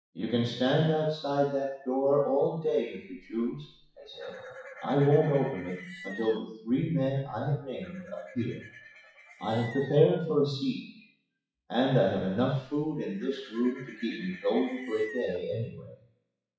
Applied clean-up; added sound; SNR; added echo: classical method WPE with log-MMSE.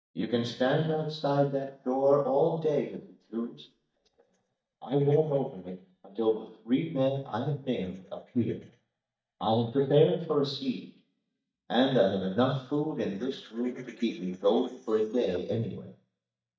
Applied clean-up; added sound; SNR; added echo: neural mask model DeepFilterNet 3.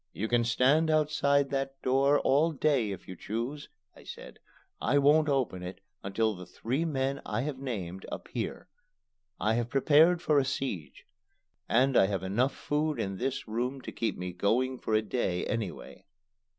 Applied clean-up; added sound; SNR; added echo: none; none; none; none.